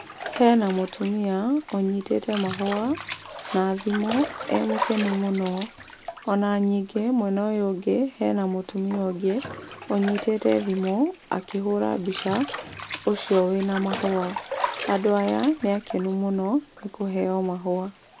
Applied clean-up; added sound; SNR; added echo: none; Bathtub (filling or washing); 12 dB; none.